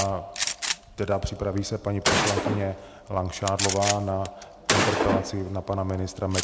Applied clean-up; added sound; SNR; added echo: none; Gunshot, gunfire; 1 dB; none.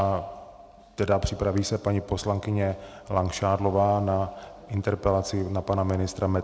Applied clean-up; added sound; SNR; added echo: none; none; none; none.